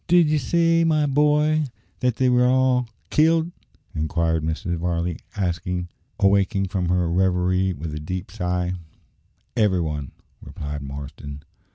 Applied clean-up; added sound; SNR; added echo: none; none; none; none.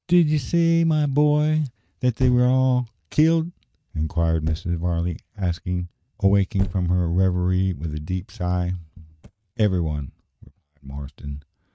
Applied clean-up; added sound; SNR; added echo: neural mask model RNNoise.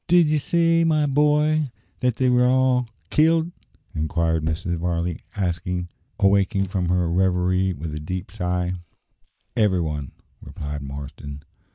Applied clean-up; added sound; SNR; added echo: neural mask model Resemble Enhance denoiser.